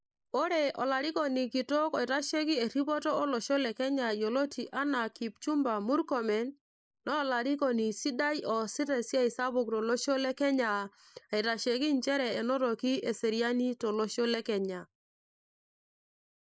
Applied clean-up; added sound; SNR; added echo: neural mask model Resemble Enhance denoiser.